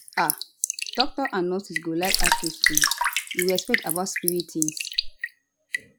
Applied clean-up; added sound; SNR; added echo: none; Raindrop / Drip; -3 dB; none.